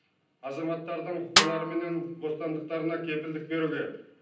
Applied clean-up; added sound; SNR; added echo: none; Snare drum; -3 dB; reverberation time 0.6 s.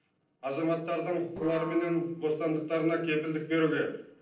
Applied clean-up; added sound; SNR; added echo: neural separator model SepFormer DNS4.